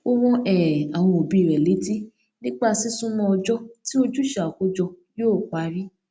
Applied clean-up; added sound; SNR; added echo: none; none; none; none.